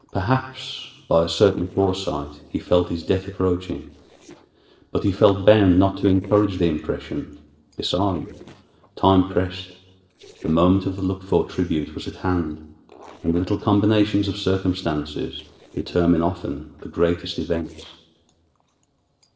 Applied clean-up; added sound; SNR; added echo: neural separator model SepFormer DNS4.